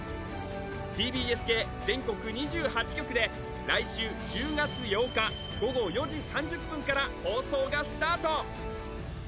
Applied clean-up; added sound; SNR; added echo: none; none; none; none.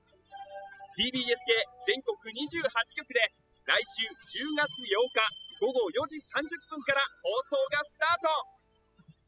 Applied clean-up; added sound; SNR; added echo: classical method spectral subtraction.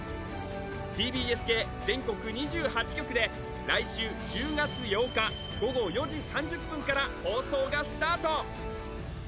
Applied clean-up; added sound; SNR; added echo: none; Alarm; 19 dB; none.